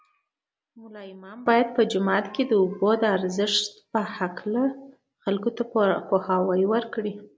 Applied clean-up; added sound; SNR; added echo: none; none; none; none.